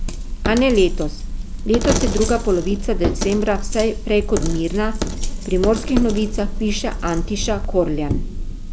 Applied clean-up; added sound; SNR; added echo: none; Coin (dropping); 2 dB; none.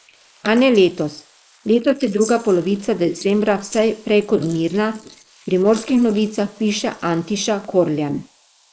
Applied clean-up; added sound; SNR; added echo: neural mask model Resemble Enhance denoiser.